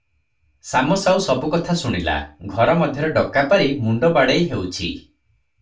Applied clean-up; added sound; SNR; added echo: none; none; none; reverberation time 0.2 s.